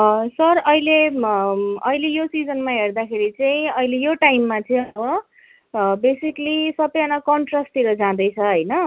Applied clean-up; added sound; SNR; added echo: none; none; none; none.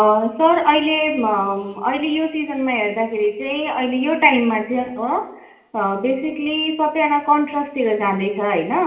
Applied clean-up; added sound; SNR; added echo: none; none; none; reverberation time 0.8 s.